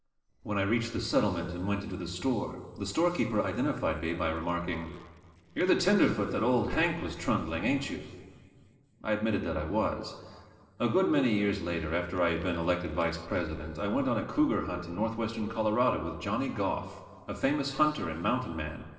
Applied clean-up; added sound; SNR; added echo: neural separator model SepFormer DNS4.